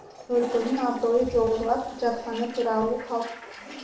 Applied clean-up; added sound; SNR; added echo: none; Toilet flush; 15 dB; reverberation time 0.5 s.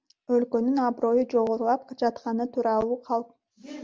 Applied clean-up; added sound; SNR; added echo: none; none; none; none.